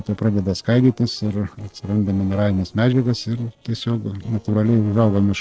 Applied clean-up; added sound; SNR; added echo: neural separator model SepFormer DNS4.